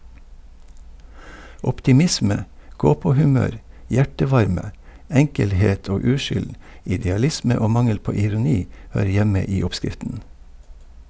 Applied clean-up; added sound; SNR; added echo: none; none; none; none.